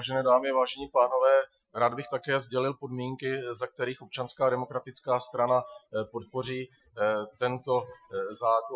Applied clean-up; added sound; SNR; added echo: classical method Wiener filter.